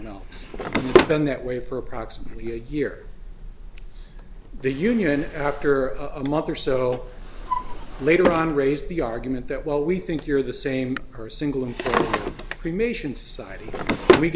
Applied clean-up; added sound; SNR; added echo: none; Drawer open or close; 3 dB; none.